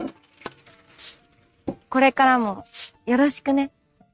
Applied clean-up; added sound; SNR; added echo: neural mask model RNNoise.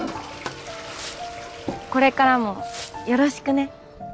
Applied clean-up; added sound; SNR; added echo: none; Toilet flush + Wind; 13 dB; none.